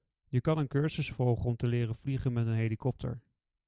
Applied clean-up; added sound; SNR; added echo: none; none; none; none.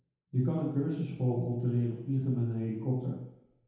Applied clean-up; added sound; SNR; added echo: none; none; none; reverberation time 0.8 s.